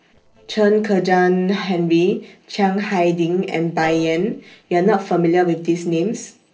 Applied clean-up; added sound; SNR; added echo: neural separator model SepFormer DNS4.